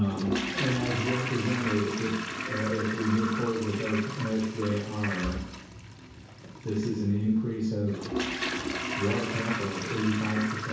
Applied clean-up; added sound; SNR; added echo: none; Toilet flush; 5 dB; reverberation time 0.6 s.